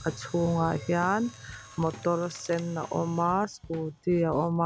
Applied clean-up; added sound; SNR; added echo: none; Mechanisms + Drum kit; 19 dB; none.